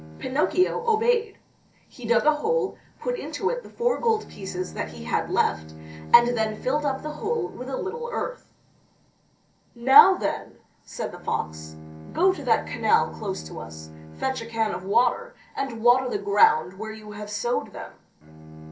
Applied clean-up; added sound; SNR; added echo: none; Bowed string instrument; 18 dB; reverberation time 0.3 s.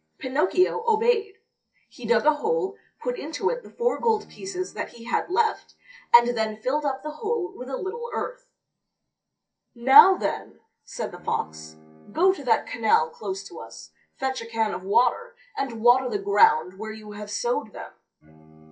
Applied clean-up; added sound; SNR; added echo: classical method WPE with log-MMSE.